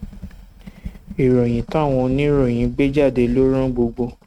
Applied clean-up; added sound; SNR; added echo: neural mask model RNNoise.